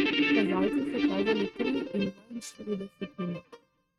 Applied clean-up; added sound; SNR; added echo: neural mask model RNNoise.